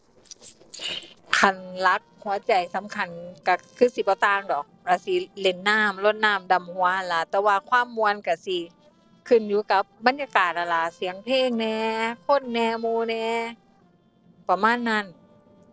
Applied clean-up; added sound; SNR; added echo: neural separator model SepFormer DNS4.